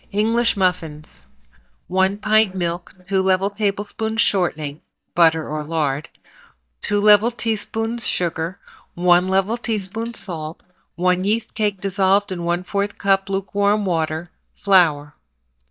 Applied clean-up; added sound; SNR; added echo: neural mask model DeepFilterNet 3.